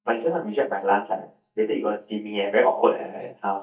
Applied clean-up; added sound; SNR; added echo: neural mask model DeepFilterNet 3.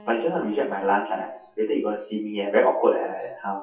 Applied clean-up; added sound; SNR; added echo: classical method WPE with log-MMSE.